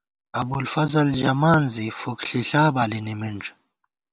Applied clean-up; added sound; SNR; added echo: none; none; none; none.